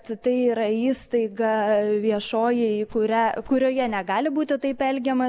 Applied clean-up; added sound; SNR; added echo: none; none; none; none.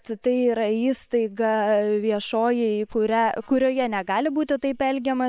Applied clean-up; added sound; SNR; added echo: neural separator model SepFormer WHAM!.